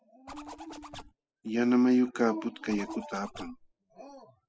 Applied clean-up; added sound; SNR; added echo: classical method spectral subtraction.